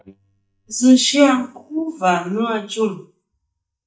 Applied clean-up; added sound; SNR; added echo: neural mask model DeepFilterNet 3.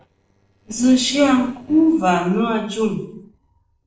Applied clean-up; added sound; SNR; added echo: neural separator model SepFormer DNS4.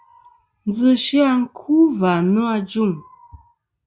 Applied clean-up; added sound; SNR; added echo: none; none; none; none.